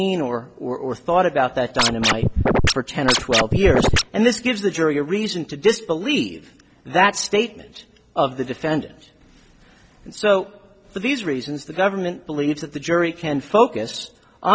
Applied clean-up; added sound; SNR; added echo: none; Scratching (performance technique); -3 dB; none.